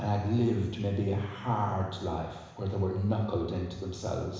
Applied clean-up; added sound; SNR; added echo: none; none; none; reverberation time 1.0 s.